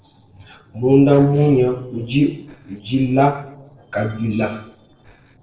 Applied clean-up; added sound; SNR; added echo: neural separator model SepFormer DNS4.